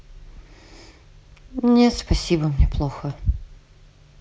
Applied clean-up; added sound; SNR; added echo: none; none; none; none.